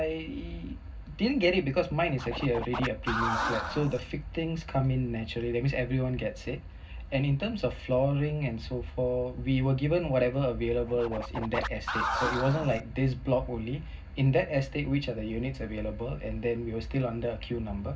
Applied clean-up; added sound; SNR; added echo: none; Scratching (performance technique); 4 dB; reverberation time 0.4 s.